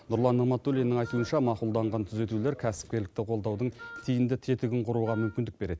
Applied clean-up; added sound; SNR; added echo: none; Wind instrument, woodwind instrument; 19 dB; none.